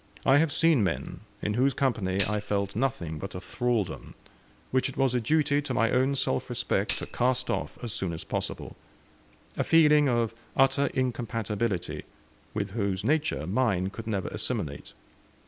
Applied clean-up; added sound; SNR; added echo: none; Tambourine; 14 dB; none.